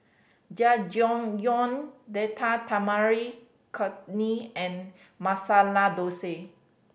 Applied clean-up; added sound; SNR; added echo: none; none; none; none.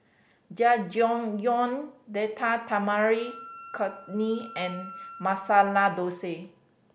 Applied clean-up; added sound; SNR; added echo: none; Wind instrument, woodwind instrument; 18 dB; none.